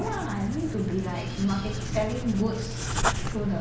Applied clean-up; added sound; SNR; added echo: none; Wind + Writing; 1 dB; none.